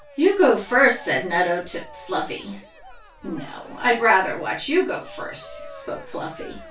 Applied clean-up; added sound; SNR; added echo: none; Cheering; 20 dB; reverberation time 0.2 s.